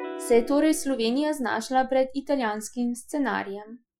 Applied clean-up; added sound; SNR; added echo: classical method Wiener filter.